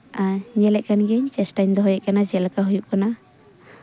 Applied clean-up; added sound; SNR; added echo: none; none; none; none.